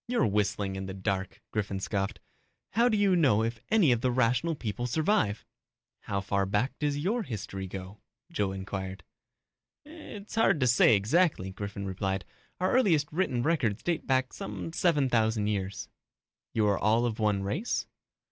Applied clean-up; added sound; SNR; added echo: none; none; none; none.